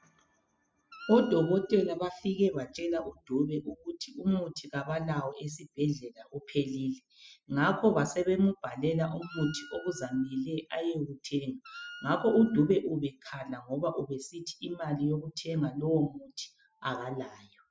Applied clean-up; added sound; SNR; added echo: classical method spectral subtraction.